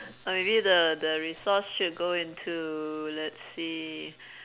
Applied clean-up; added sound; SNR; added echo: none; none; none; none.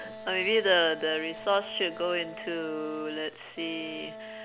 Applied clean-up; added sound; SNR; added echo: none; Wind instrument, woodwind instrument; 14 dB; none.